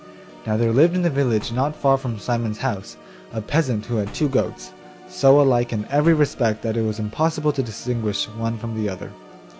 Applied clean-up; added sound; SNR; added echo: none; Slam + Organ; 20 dB; none.